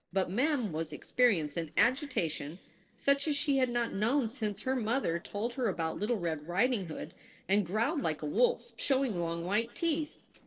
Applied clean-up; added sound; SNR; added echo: neural separator model SepFormer DNS4.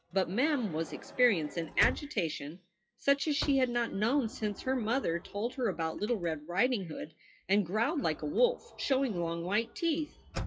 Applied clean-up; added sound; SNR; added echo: classical method WPE with log-MMSE.